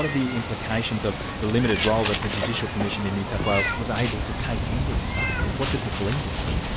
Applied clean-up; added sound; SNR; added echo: none; Meow; 0 dB; none.